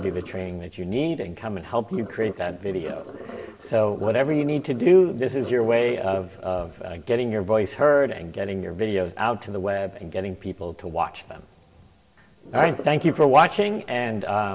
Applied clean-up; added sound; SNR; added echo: none; Sink (filling or washing); 17 dB; reverberation time 1.7 s.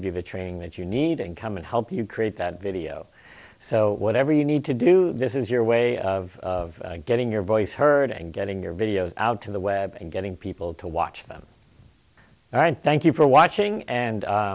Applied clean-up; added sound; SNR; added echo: none; none; none; none.